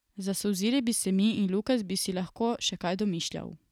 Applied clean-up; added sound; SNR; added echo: none; none; none; none.